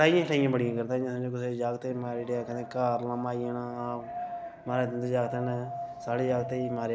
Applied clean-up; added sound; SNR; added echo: none; Wind; 13 dB; none.